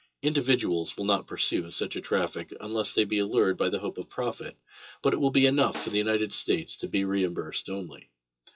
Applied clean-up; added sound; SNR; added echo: classical method WPE with log-MMSE.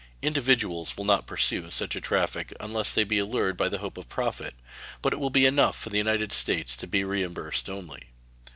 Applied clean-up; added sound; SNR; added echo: none; none; none; none.